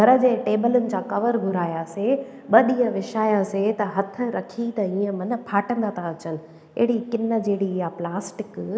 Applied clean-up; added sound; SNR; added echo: none; none; none; none.